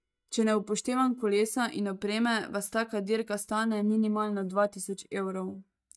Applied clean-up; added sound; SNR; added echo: neural mask model DeepFilterNet 3.